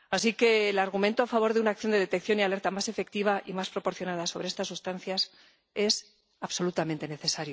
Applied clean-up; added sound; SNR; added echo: none; none; none; none.